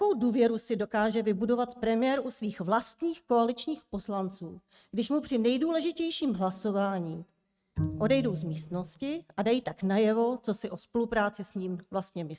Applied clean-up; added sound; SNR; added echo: neural mask model RNNoise.